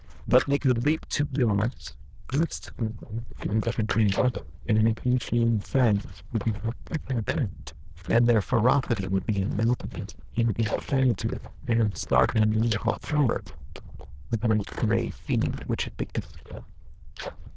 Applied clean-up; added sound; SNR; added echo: neural diffusion model UNIVERSE++.